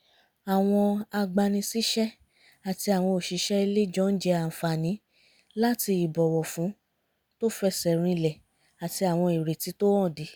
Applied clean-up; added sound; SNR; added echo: none; none; none; none.